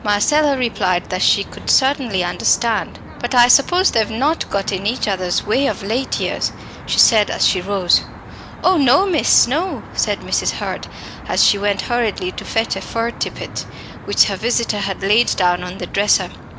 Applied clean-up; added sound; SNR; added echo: none; Traffic noise, roadway noise; 15 dB; none.